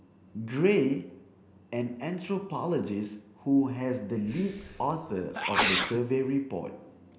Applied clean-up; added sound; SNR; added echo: none; Sneeze; 1 dB; none.